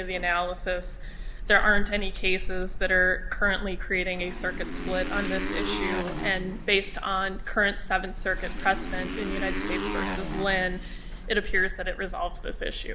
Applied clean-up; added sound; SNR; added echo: none; Motorcycle; 8 dB; none.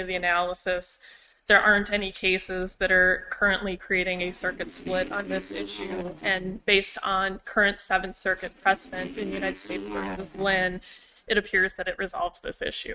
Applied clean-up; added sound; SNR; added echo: neural mask model RNNoise.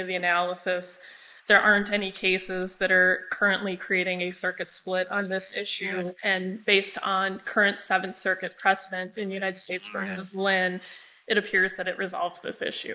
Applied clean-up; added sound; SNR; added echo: neural mask model Resemble Enhance denoiser.